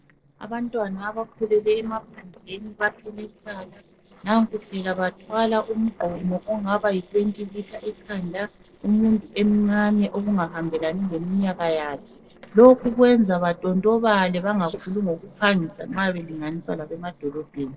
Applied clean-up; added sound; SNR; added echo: neural separator model SepFormer DNS4.